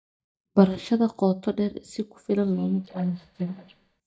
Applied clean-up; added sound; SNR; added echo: neural mask model DeepFilterNet 3.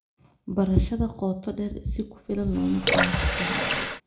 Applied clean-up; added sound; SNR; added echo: none; Water tap, faucet / Water; -1 dB; reverberation time 0.4 s.